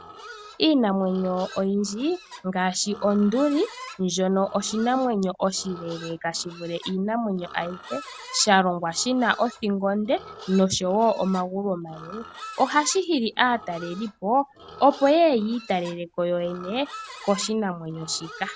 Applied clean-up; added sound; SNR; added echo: none; Livestock, farm animals, working animals; 18 dB; none.